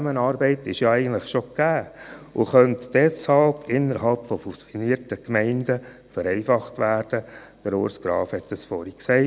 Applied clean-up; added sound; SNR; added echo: none; none; none; none.